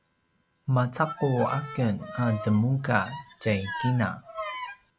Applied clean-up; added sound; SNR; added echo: none; Bowed string instrument; 11 dB; none.